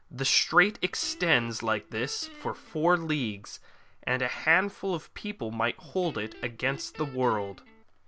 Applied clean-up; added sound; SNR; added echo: none; Guitar; 19 dB; none.